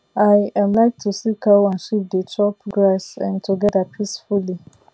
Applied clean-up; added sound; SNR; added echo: none; none; none; none.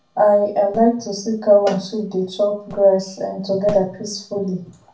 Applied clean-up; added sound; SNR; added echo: none; Cowbell; 16 dB; reverberation time 0.4 s.